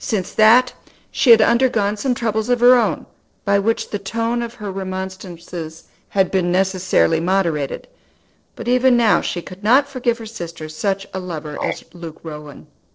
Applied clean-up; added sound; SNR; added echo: neural separator model SepFormer DNS4.